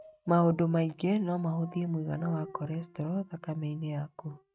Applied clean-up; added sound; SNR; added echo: neural mask model RNNoise.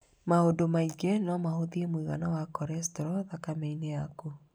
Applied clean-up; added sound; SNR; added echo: none; none; none; none.